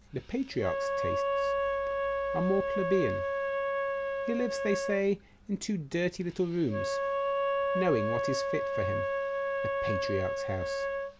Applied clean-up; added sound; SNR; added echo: none; Wind instrument, woodwind instrument; -2 dB; none.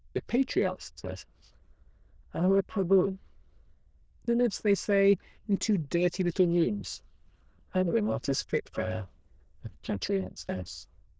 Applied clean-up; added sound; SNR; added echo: neural diffusion model UNIVERSE++.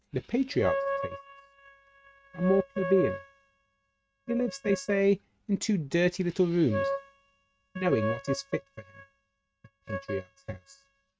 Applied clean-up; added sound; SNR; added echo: neural mask model RNNoise.